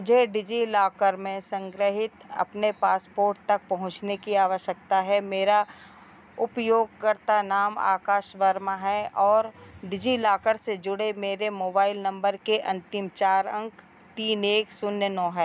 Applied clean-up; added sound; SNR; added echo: none; none; none; none.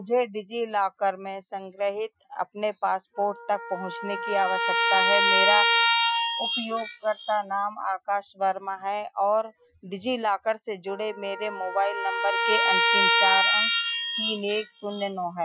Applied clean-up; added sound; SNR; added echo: classical method Wiener filter.